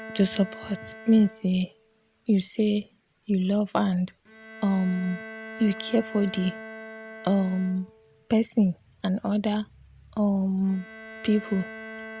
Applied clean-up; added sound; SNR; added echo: none; Bowed string instrument; 17 dB; none.